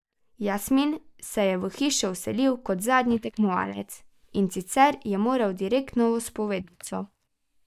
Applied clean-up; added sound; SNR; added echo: neural mask model DeepFilterNet 3.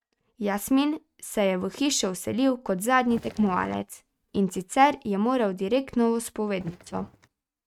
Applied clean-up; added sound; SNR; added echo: neural mask model RNNoise.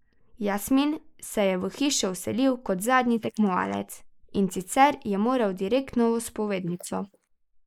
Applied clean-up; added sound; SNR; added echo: neural mask model Resemble Enhance denoiser.